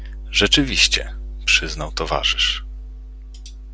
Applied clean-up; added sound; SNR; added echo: none; none; none; none.